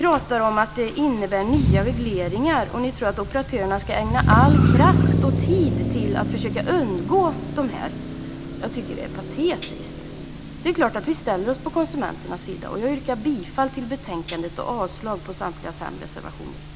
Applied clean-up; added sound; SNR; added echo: none; Motor vehicle (road) + Tambourine; 1 dB; none.